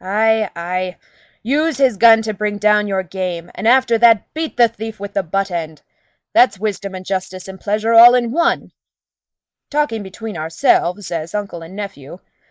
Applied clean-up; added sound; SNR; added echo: neural mask model Resemble Enhance denoiser.